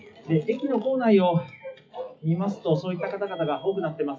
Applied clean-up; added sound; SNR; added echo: classical method WPE with log-MMSE.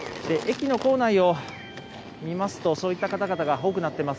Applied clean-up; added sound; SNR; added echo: none; none; none; none.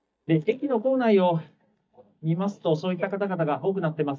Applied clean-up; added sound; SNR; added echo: neural mask model DeepFilterNet 3.